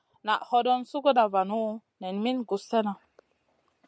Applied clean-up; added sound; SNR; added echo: none; none; none; none.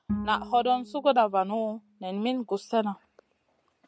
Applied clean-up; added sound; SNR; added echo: none; Bowed string instrument; 12 dB; none.